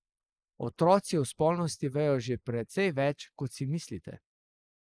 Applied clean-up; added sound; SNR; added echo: neural mask model Resemble Enhance denoiser.